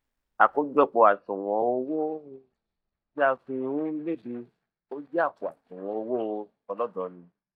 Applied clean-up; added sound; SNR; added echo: neural mask model DeepFilterNet 3.